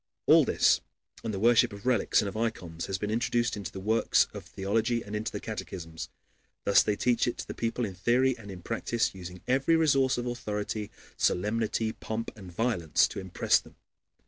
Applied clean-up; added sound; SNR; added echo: none; none; none; none.